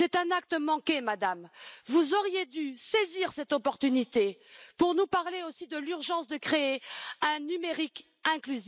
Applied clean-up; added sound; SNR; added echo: none; none; none; none.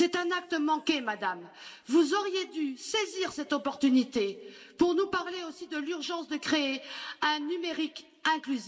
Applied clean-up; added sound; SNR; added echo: none; none; none; reverberation time 1.4 s.